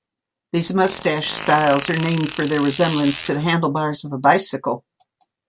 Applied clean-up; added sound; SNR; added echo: none; Fart; 12 dB; none.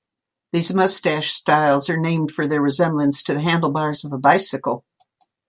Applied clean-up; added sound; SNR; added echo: none; none; none; none.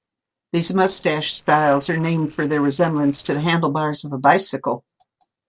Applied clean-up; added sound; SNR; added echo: neural separator model SepFormer DNS4.